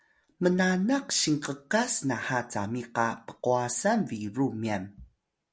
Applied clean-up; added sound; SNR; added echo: none; none; none; none.